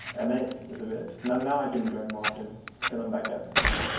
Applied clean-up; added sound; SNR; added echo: none; Fire; 2 dB; reverberation time 0.9 s.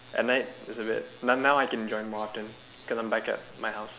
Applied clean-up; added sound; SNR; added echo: none; none; none; none.